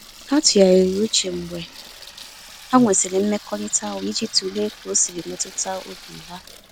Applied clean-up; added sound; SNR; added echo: none; Sink (filling or washing) / Water tap, faucet; 19 dB; none.